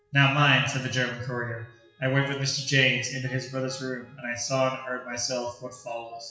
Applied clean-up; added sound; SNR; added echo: classical method WPE with log-MMSE.